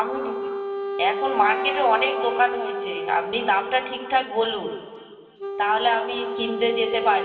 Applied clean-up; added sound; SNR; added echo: none; Wind instrument, woodwind instrument; 5 dB; reverberation time 2.7 s.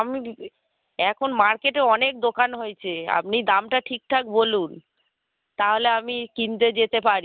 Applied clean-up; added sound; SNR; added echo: none; none; none; none.